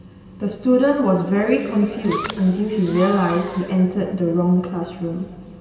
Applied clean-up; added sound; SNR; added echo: none; Fireworks; 14 dB; reverberation time 2.3 s.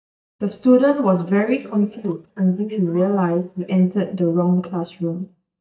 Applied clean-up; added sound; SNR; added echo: neural mask model DeepFilterNet 3.